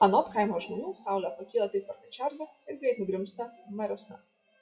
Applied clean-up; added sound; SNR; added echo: classical method WPE with log-MMSE.